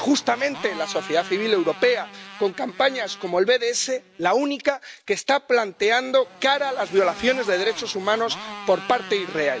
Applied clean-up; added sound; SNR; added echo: none; Motorcycle; 17 dB; none.